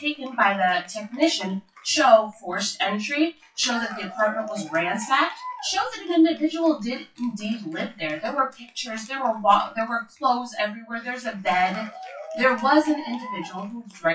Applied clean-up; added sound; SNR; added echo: classical method WPE with log-MMSE.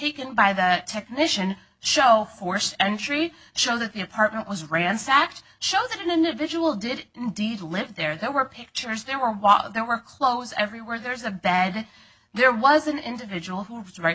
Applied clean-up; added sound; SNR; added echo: none; none; none; none.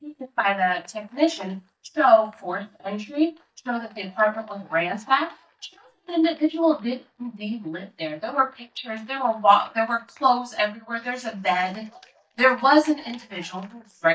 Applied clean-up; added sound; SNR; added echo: neural mask model DeepFilterNet 3.